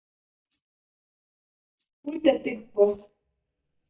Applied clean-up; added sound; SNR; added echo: neural mask model DeepFilterNet 3.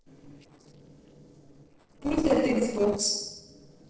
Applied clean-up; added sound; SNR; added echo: neural separator model SepFormer DNS4.